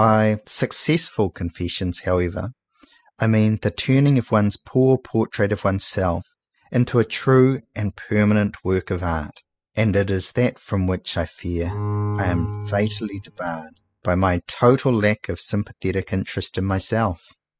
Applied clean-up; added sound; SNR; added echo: classical method spectral subtraction.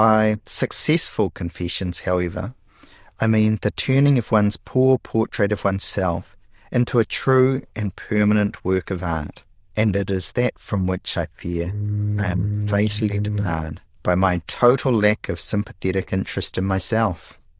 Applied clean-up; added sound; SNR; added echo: neural diffusion model UNIVERSE++.